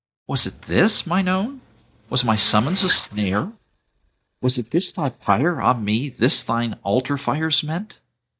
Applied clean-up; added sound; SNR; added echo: neural mask model DeepFilterNet 3.